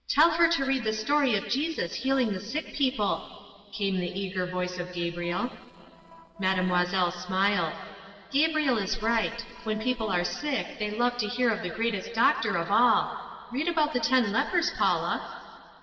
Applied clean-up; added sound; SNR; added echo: neural separator model SepFormer DNS4.